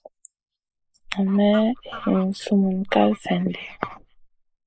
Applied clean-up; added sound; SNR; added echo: neural mask model Resemble Enhance denoiser.